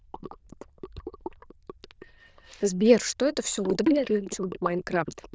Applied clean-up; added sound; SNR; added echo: neural diffusion model UNIVERSE++.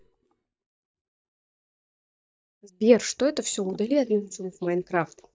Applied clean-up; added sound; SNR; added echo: neural mask model DeepFilterNet 3.